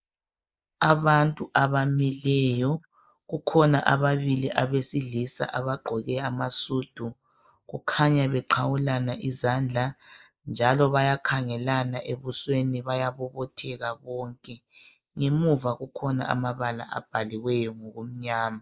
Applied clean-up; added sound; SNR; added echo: neural mask model Resemble Enhance denoiser.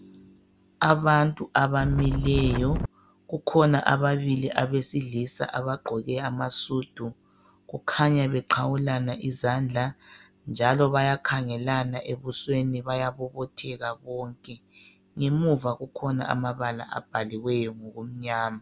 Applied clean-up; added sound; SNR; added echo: none; Wind; 2 dB; none.